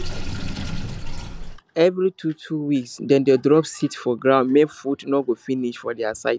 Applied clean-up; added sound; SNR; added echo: none; Sink (filling or washing) / Water; 11 dB; none.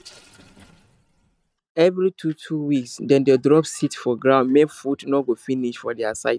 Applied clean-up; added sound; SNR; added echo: neural mask model RNNoise.